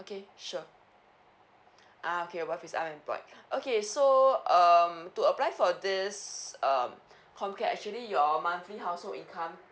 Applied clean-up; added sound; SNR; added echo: none; none; none; none.